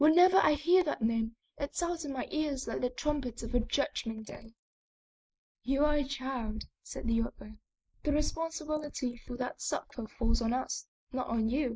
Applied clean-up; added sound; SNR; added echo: neural mask model Resemble Enhance denoiser.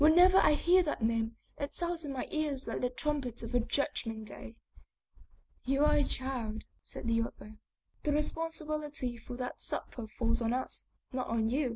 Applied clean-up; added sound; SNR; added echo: none; none; none; none.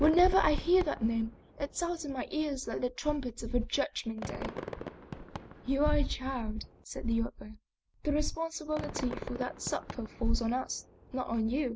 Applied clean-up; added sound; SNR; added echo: none; Fireworks; 15 dB; none.